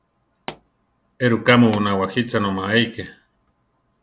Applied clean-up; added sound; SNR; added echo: none; Explosion; 20 dB; none.